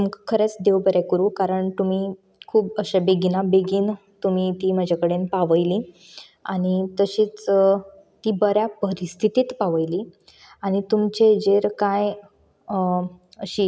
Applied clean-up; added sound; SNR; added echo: none; none; none; none.